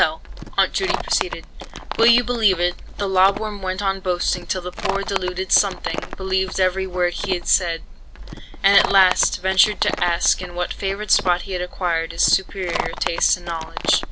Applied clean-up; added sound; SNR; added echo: none; Livestock, farm animals, working animals; 8 dB; none.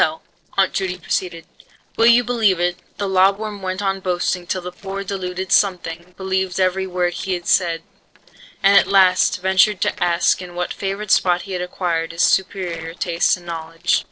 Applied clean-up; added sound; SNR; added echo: neural separator model SepFormer DNS4.